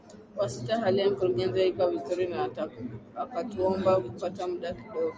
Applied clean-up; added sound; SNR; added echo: none; none; none; none.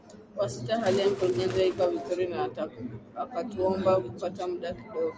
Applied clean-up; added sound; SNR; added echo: none; Bird; 15 dB; none.